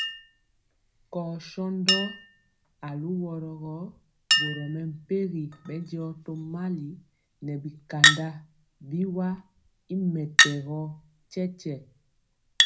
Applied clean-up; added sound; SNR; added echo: none; Chink, clink; -3 dB; reverberation time 0.5 s.